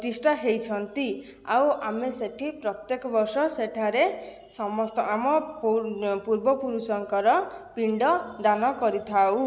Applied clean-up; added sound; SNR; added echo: none; none; none; none.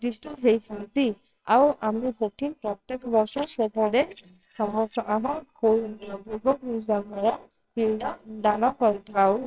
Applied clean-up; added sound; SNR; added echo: neural separator model SepFormer WHAMR!.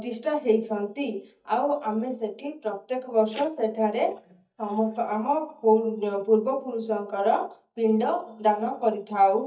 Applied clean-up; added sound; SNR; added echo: neural mask model DeepFilterNet 3.